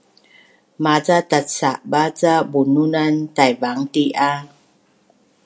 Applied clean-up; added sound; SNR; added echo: none; none; none; none.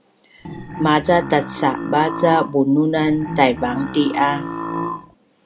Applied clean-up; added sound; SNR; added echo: none; Burping, eructation; 8 dB; none.